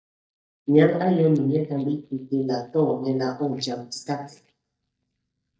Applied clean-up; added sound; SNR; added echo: neural mask model DeepFilterNet 3.